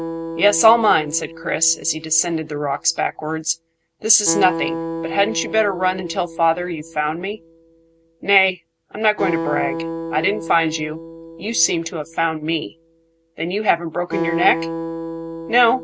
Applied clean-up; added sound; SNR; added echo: none; Acoustic guitar; 9 dB; none.